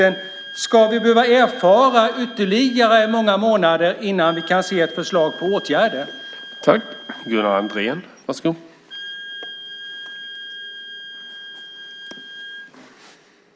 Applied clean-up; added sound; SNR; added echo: none; Wind instrument, woodwind instrument; 16 dB; none.